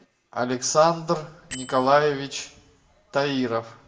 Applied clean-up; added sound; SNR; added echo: none; Bell; 20 dB; reverberation time 0.5 s.